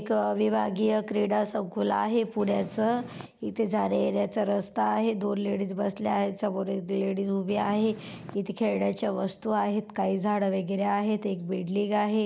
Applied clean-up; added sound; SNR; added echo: none; Purr; 16 dB; none.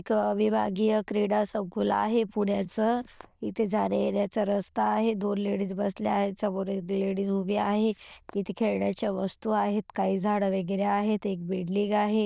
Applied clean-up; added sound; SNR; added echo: neural diffusion model UNIVERSE++.